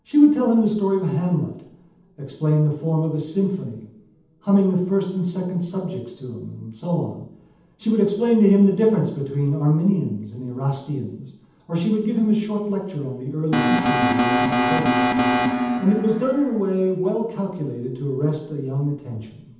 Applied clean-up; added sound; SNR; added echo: none; Alarm; -1 dB; reverberation time 0.8 s.